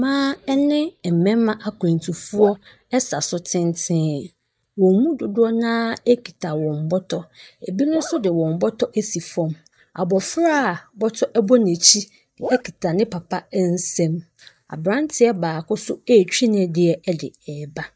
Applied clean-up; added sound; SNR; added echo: neural mask model DeepFilterNet 3.